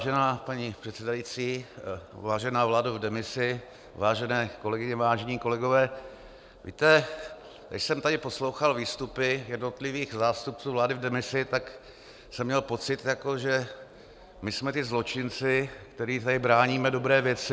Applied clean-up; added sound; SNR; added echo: none; none; none; none.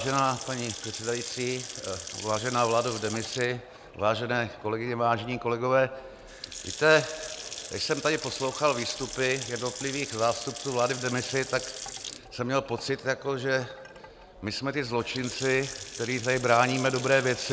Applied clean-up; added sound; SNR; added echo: none; Sink (filling or washing) / Water tap, faucet / Splash, splatter; 12 dB; none.